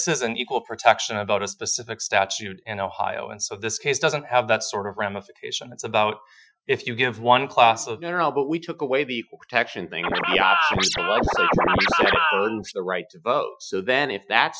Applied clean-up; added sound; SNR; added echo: classical method Wiener filter.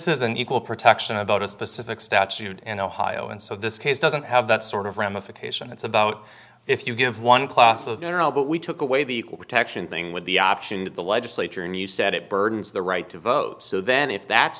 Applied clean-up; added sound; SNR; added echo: none; none; none; none.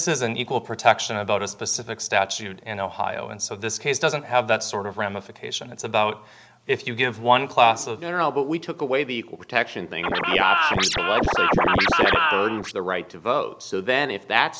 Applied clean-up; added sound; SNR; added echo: none; Scratching (performance technique); -3 dB; none.